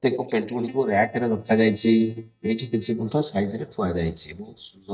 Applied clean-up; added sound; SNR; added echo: neural mask model DeepFilterNet 3.